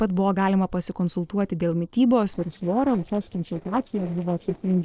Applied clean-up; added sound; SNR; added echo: neural separator model SepFormer DNS4.